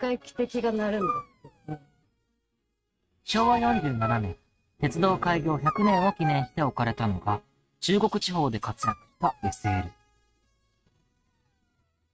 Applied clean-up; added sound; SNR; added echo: neural mask model RNNoise.